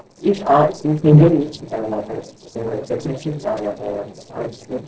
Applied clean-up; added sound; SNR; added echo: neural separator model SepFormer DNS4.